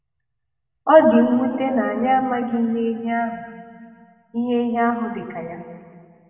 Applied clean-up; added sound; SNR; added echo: none; none; none; reverberation time 2.0 s.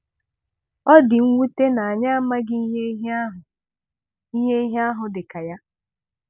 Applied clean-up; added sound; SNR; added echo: none; none; none; none.